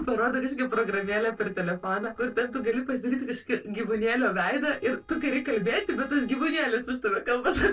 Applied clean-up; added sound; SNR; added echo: neural separator model SepFormer DNS4.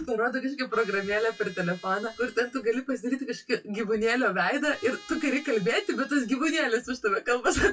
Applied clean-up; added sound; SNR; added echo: classical method WPE with log-MMSE.